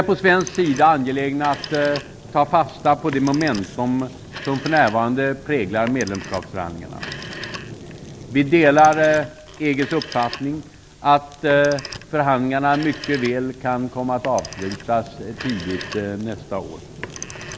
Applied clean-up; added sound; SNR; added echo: none; Fire + Telephone; 15 dB; none.